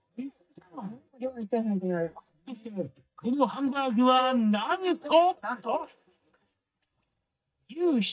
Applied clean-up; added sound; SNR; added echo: neural mask model DeepFilterNet 3.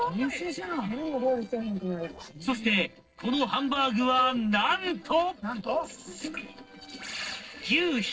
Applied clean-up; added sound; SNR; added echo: neural separator model SepFormer DNS4.